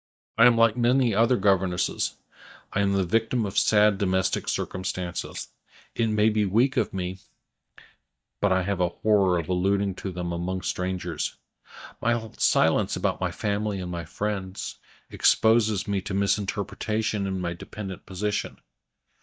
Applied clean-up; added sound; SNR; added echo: neural mask model DeepFilterNet 3.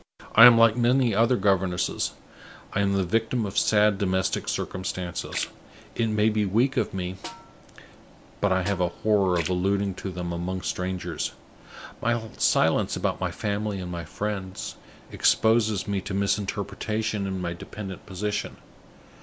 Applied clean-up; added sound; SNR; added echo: none; Splash, splatter + Snare drum; 18 dB; none.